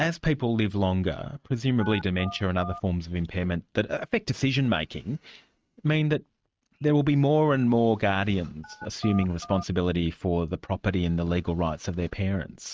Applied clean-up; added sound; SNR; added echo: neural mask model RNNoise.